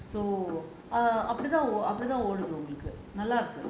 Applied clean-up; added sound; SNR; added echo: none; none; none; none.